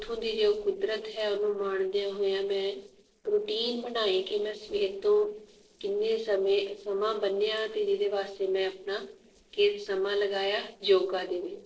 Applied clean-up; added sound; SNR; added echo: neural separator model SepFormer DNS4.